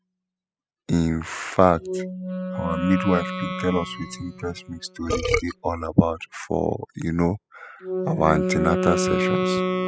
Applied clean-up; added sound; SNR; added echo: classical method spectral subtraction.